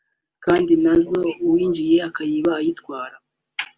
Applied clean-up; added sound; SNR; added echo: none; none; none; none.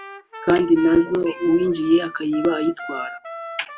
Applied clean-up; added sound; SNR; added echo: none; Trumpet; 15 dB; none.